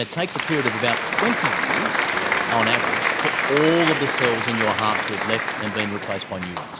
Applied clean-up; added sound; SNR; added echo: none; Applause; -2 dB; none.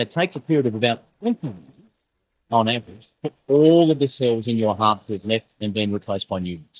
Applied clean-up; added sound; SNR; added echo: neural mask model DeepFilterNet 3.